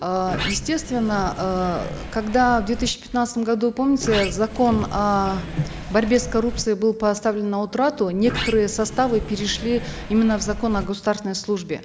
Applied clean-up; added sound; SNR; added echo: none; Sliding door; 9 dB; none.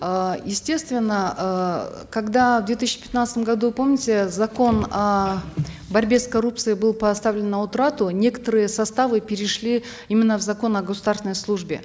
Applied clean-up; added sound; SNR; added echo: none; none; none; none.